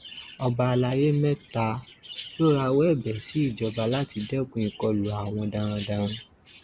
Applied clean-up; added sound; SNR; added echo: none; Chirp, tweet; 20 dB; none.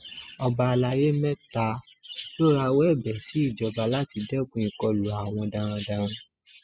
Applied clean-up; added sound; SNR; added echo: classical method spectral subtraction.